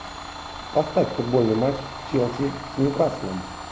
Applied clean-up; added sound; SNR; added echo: none; Domestic sounds, home sounds; 11 dB; none.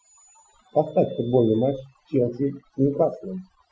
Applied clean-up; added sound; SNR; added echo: classical method Wiener filter.